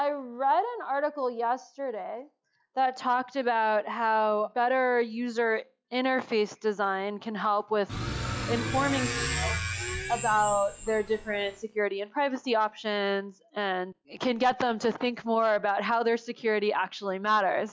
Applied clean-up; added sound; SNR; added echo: classical method log-MMSE.